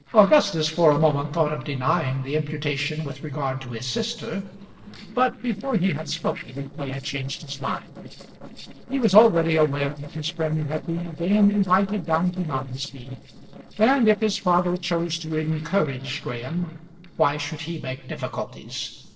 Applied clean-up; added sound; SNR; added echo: neural separator model SepFormer DNS4.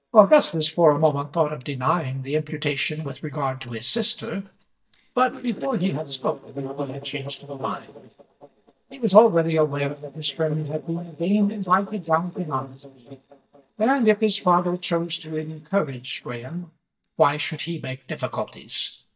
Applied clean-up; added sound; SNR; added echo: neural mask model DeepFilterNet 3.